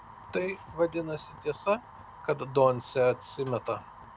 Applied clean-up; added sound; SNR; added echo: none; Fire; 18 dB; none.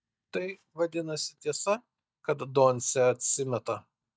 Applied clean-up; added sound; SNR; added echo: neural mask model DeepFilterNet 3.